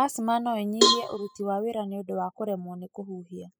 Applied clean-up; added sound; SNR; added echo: classical method spectral subtraction.